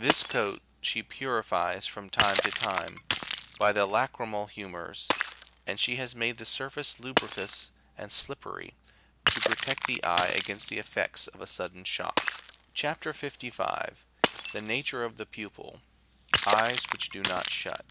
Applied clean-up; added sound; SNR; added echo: none; Shatter; 1 dB; none.